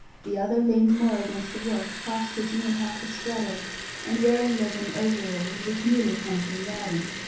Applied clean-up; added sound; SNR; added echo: none; Liquid; 10 dB; reverberation time 0.6 s.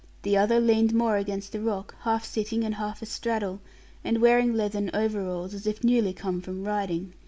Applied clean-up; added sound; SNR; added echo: none; none; none; none.